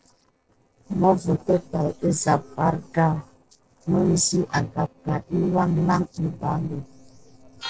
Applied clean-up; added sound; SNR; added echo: neural separator model SepFormer DNS4.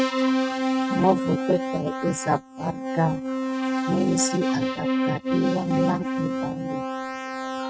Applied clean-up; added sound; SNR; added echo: neural mask model RNNoise.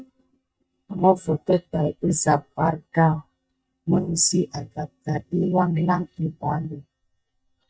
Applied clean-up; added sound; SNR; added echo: neural mask model DeepFilterNet 3.